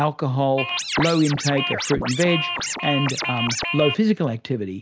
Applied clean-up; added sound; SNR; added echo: none; Scratching (performance technique); 4 dB; none.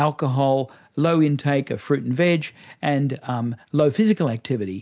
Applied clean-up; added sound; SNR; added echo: none; none; none; none.